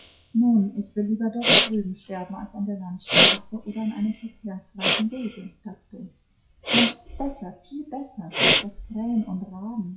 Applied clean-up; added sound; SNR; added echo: classical method WPE with log-MMSE.